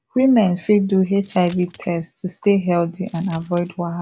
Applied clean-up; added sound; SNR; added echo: none; Coin (dropping); 8 dB; none.